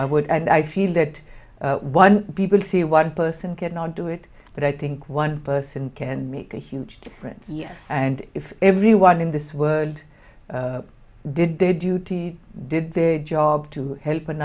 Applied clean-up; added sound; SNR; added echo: none; none; none; none.